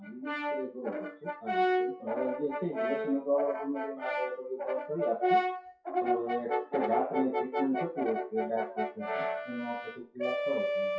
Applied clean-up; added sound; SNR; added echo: classical method WPE with log-MMSE.